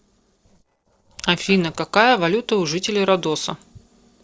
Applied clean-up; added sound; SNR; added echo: neural separator model SepFormer DNS4.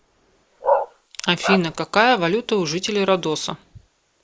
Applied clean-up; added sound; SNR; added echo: neural mask model Resemble Enhance denoiser.